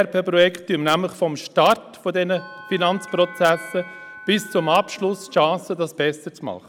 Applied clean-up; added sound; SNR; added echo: none; Bell; 18 dB; none.